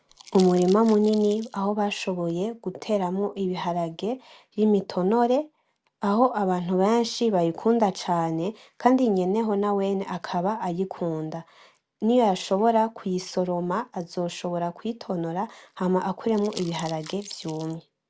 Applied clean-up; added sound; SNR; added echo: none; Crumpling, crinkling; 19 dB; none.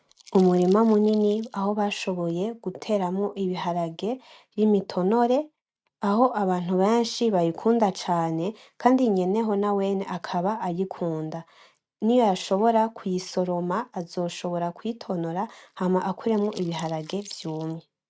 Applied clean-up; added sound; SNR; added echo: neural mask model RNNoise.